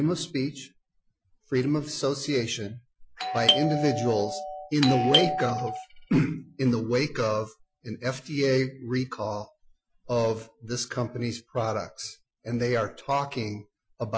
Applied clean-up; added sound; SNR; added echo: classical method Wiener filter.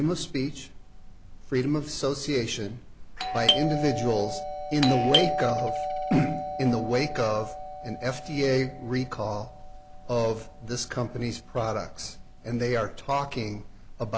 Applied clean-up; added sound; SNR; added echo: none; Doorbell; 5 dB; none.